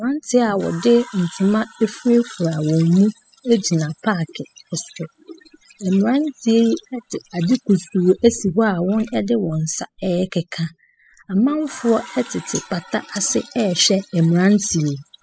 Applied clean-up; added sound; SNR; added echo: classical method spectral subtraction.